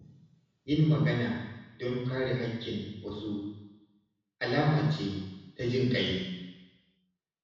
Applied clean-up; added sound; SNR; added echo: none; none; none; reverberation time 1.1 s.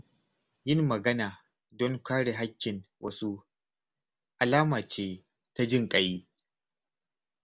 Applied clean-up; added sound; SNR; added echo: none; none; none; none.